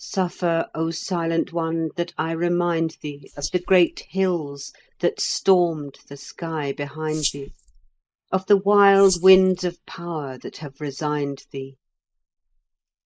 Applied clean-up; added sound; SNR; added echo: neural mask model Resemble Enhance denoiser.